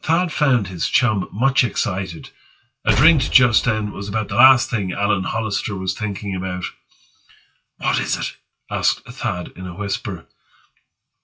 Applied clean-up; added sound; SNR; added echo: classical method WPE with log-MMSE.